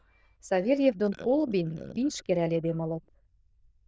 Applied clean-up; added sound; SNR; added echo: neural diffusion model UNIVERSE++.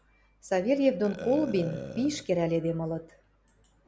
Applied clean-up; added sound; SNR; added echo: none; Burping, eructation; 13 dB; none.